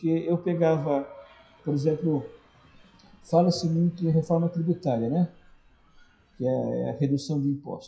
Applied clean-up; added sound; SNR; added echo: classical method WPE with log-MMSE.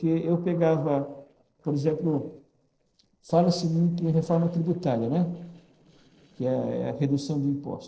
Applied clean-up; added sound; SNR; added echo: neural separator model SepFormer DNS4.